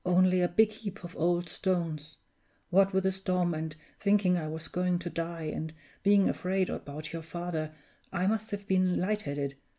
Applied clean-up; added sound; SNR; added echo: none; none; none; none.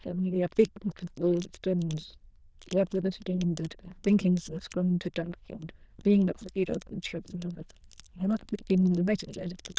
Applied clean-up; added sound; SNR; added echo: neural diffusion model UNIVERSE++.